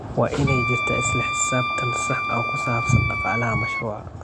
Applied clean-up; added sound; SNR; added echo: none; Wind instrument, woodwind instrument; 2 dB; none.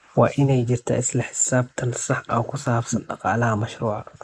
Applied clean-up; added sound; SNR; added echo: neural mask model Resemble Enhance denoiser.